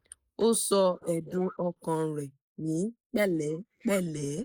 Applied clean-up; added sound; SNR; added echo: neural mask model Resemble Enhance denoiser.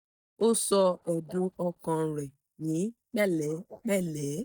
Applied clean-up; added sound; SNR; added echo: neural mask model DeepFilterNet 3.